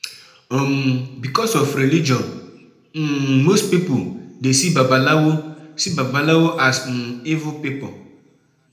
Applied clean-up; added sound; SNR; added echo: none; none; none; reverberation time 0.7 s.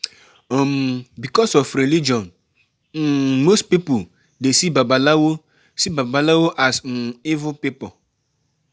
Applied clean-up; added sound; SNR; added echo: none; none; none; none.